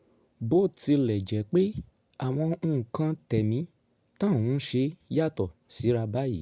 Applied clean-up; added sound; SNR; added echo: none; none; none; none.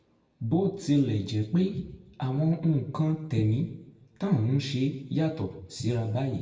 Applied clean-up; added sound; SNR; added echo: none; none; none; reverberation time 0.7 s.